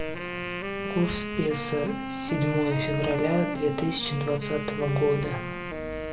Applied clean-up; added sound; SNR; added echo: none; Wind instrument, woodwind instrument; 5 dB; none.